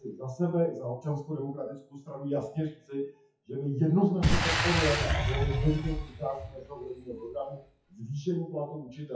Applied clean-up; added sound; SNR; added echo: classical method WPE with log-MMSE.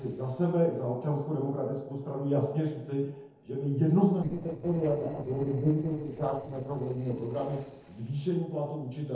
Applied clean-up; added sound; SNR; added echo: neural separator model SepFormer DNS4.